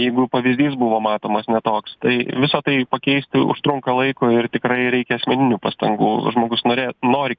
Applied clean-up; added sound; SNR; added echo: none; none; none; none.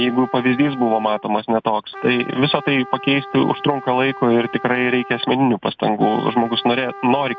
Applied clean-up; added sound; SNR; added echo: none; Trumpet; 16 dB; none.